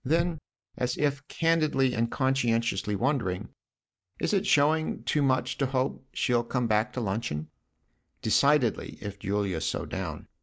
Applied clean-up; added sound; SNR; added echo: neural mask model Resemble Enhance denoiser.